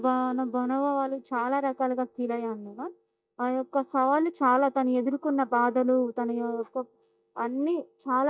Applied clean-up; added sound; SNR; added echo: neural mask model DeepFilterNet 3.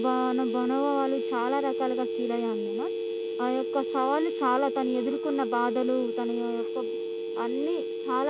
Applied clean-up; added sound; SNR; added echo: neural mask model RNNoise.